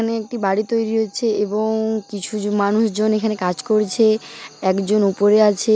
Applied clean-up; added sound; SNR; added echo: none; none; none; none.